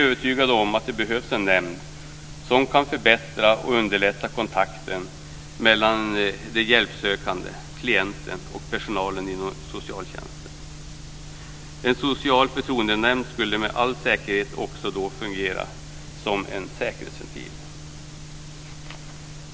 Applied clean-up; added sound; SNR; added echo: none; none; none; none.